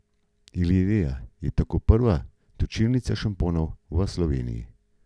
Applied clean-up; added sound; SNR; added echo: none; none; none; none.